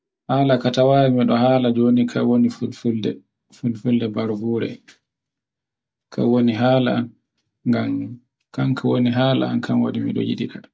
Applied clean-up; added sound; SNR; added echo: none; none; none; none.